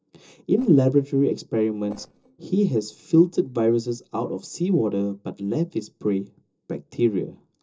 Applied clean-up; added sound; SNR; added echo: neural separator model SepFormer DNS4.